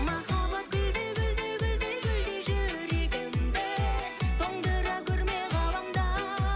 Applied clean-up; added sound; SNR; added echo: none; none; none; none.